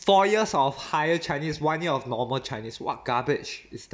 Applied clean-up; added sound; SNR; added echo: none; none; none; none.